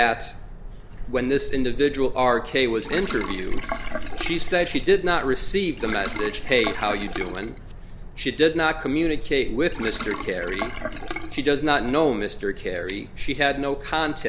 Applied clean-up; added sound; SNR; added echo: none; Sink (filling or washing); 12 dB; none.